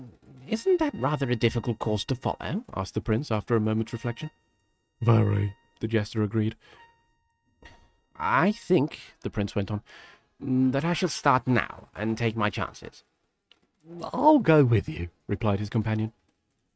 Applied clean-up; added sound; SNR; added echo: neural mask model RNNoise.